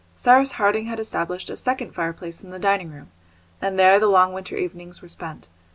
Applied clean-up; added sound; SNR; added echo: none; none; none; none.